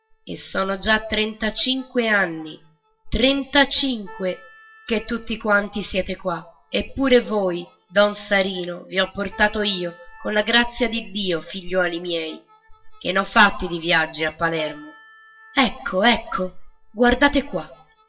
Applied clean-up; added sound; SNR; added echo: classical method WPE with log-MMSE.